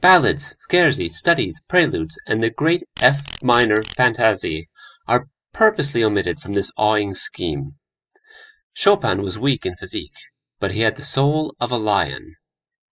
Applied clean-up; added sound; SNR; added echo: classical method spectral subtraction.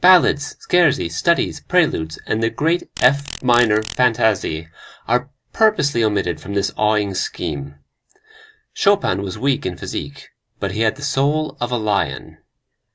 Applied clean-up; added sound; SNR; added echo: none; Insect; 15 dB; none.